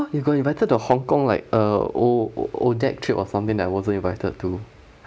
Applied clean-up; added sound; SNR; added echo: none; none; none; none.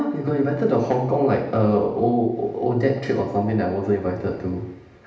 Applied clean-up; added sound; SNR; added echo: none; none; none; reverberation time 0.8 s.